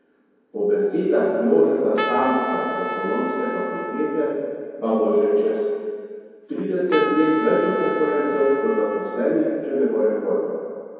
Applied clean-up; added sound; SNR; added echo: none; Trumpet; 8 dB; reverberation time 2.2 s.